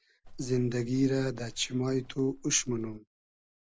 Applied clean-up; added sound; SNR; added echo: none; Livestock, farm animals, working animals; 16 dB; none.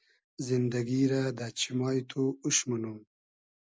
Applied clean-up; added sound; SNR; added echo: none; none; none; none.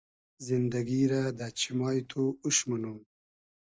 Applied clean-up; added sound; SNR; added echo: neural mask model DeepFilterNet 3.